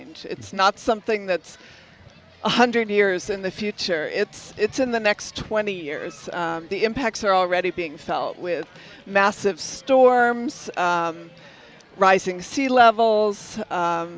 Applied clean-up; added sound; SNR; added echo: none; none; none; none.